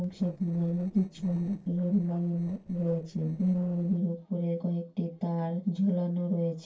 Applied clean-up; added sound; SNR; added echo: neural separator model SepFormer DNS4.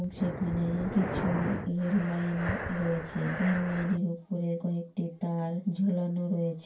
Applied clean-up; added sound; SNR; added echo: none; Breathing; 6 dB; reverberation time 0.2 s.